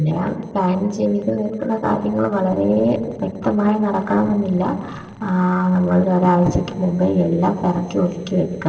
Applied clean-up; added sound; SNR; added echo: neural separator model SepFormer DNS4.